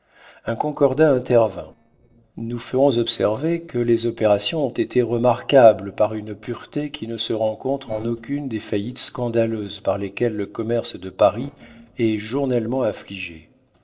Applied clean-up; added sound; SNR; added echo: neural separator model SepFormer DNS4.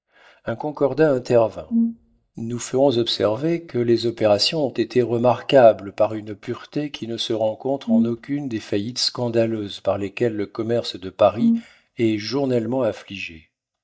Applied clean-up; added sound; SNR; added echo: neural mask model DeepFilterNet 3.